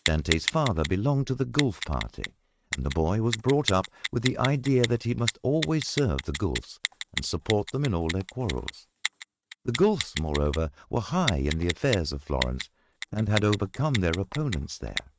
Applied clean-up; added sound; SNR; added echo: neural mask model RNNoise.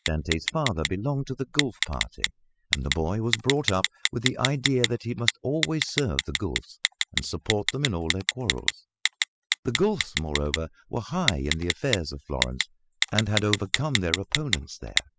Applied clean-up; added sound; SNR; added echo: classical method spectral subtraction.